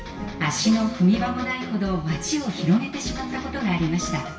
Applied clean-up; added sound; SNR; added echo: none; Electric guitar; 13 dB; reverberation time 0.9 s.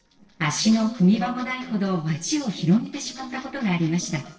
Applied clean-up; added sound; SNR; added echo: neural separator model SepFormer DNS4.